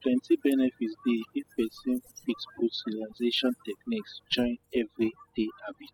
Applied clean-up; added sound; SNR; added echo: classical method spectral subtraction.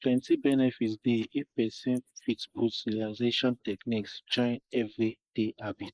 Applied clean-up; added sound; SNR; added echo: neural mask model Resemble Enhance denoiser.